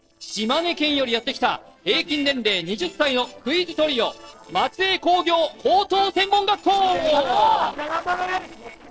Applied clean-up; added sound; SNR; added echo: neural separator model SepFormer DNS4.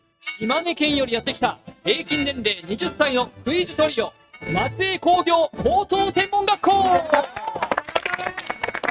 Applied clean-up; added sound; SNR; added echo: neural mask model RNNoise.